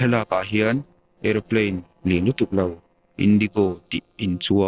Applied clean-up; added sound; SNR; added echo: neural separator model SepFormer DNS4.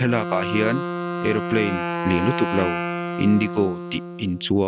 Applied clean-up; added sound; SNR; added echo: none; Wind instrument, woodwind instrument; 4 dB; none.